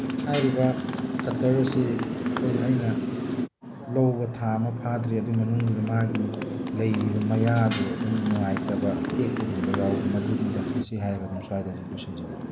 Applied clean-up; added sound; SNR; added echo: none; Motorcycle; 3 dB; none.